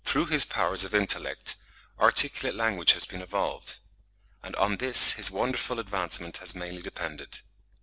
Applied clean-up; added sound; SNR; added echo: none; none; none; none.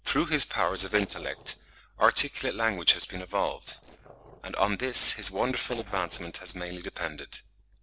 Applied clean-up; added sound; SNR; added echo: neural separator model SepFormer DNS4.